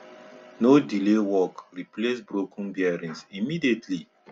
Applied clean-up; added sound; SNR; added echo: none; none; none; none.